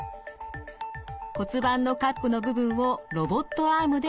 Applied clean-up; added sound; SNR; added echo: none; none; none; none.